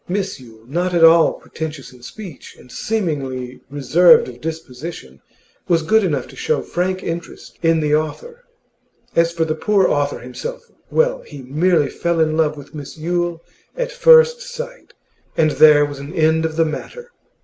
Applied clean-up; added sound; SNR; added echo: none; none; none; none.